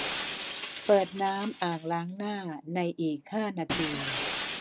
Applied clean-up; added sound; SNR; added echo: none; Shatter; 4 dB; none.